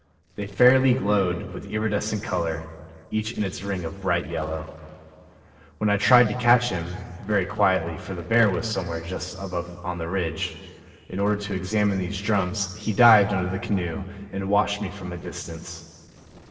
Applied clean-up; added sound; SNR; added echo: neural separator model SepFormer DNS4.